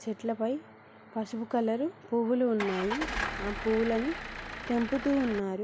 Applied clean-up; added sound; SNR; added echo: none; Engine starting / Car; 6 dB; none.